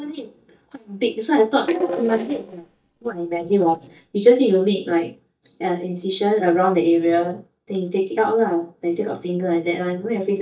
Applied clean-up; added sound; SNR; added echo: neural mask model DeepFilterNet 3.